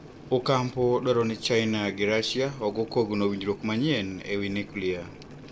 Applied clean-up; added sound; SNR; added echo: none; Boiling; 18 dB; none.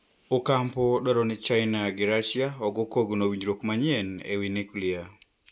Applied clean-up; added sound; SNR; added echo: none; none; none; none.